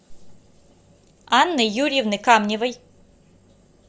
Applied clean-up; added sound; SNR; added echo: none; none; none; none.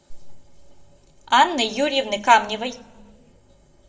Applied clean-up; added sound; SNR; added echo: none; none; none; reverberation time 0.5 s.